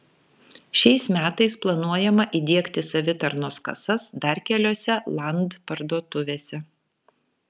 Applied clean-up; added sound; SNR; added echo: none; none; none; none.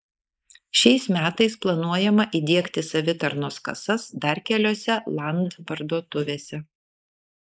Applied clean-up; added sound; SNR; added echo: neural mask model Resemble Enhance denoiser.